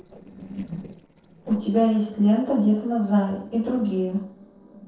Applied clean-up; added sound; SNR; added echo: neural separator model SepFormer DNS4.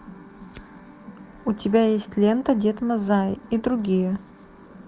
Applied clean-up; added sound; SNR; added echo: none; none; none; none.